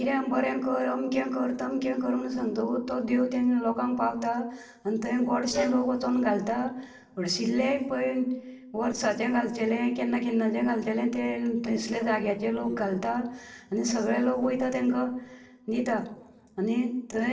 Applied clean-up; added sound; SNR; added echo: neural separator model SepFormer DNS4.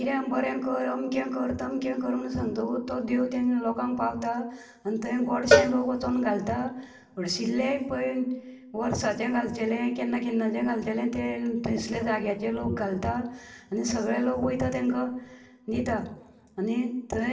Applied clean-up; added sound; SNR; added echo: none; Cowbell; -1 dB; reverberation time 0.8 s.